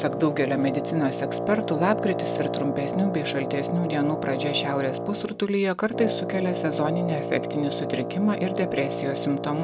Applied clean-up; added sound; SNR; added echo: none; Wind instrument, woodwind instrument; 4 dB; none.